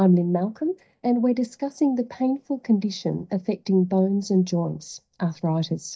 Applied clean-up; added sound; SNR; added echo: neural mask model DeepFilterNet 3.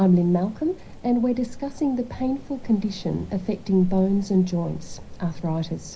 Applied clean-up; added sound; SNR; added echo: none; Rain; 13 dB; reverberation time 0.5 s.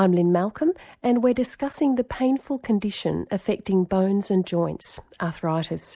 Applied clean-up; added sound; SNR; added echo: none; none; none; none.